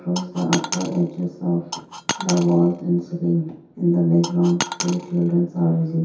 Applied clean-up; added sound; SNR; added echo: none; Coin (dropping); 9 dB; reverberation time 0.6 s.